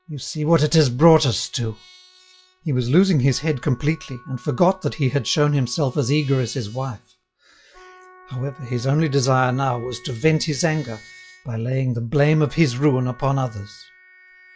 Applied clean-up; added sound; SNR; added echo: classical method log-MMSE.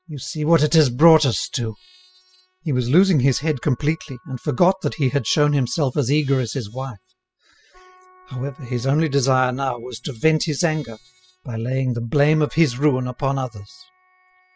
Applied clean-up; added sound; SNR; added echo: classical method spectral subtraction.